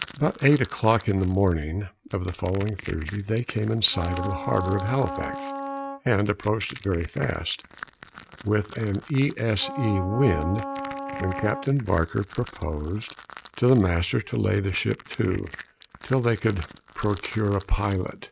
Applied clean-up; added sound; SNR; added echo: neural mask model RNNoise.